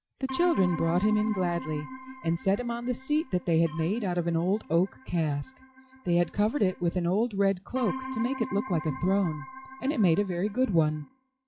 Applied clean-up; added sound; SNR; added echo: classical method log-MMSE.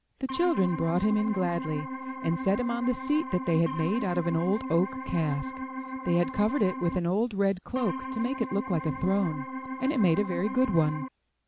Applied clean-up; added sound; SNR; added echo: none; Organ; 8 dB; none.